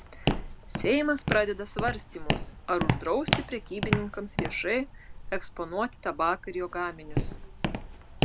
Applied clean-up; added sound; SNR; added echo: none; Walk, footsteps; 1 dB; none.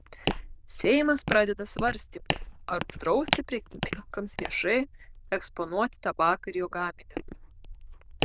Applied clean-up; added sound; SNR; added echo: neural diffusion model UNIVERSE++.